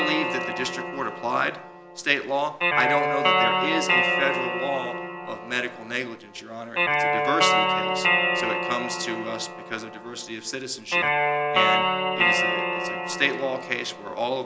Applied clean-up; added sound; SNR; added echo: none; Guitar; -4 dB; none.